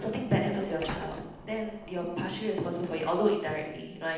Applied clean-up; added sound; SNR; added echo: none; Sliding door; 15 dB; reverberation time 0.9 s.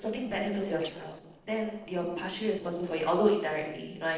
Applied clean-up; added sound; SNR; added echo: neural separator model SepFormer DNS4.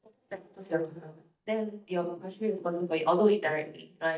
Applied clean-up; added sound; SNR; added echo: neural mask model DeepFilterNet 3.